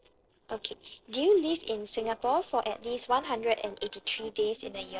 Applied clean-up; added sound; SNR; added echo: neural separator model SepFormer DNS4.